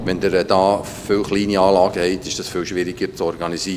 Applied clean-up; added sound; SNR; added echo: none; Thunder; 16 dB; none.